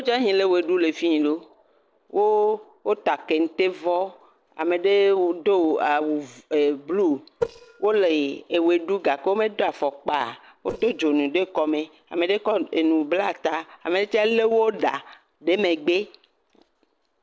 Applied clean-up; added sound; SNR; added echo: neural separator model SepFormer DNS4.